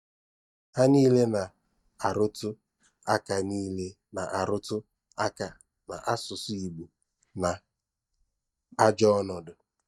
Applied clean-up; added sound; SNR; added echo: neural mask model DeepFilterNet 3.